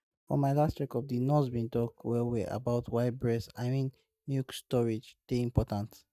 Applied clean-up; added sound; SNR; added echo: neural mask model DeepFilterNet 3.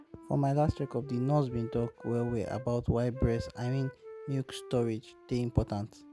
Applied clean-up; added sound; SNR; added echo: none; Wind instrument, woodwind instrument; 16 dB; none.